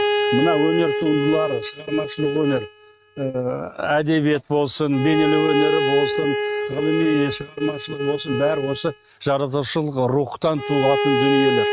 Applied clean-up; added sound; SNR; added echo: neural mask model RNNoise.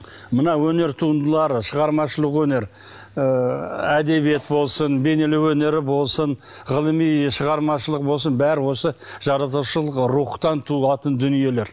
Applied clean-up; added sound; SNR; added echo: none; none; none; none.